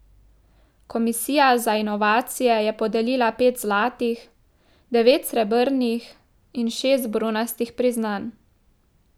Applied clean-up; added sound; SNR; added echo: none; none; none; none.